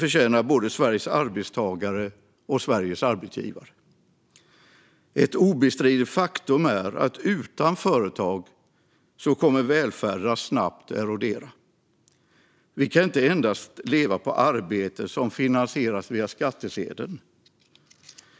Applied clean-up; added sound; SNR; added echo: none; none; none; none.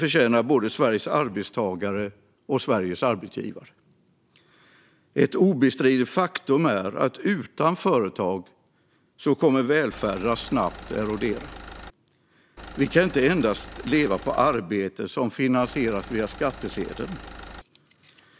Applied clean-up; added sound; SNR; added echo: none; Engine; 15 dB; none.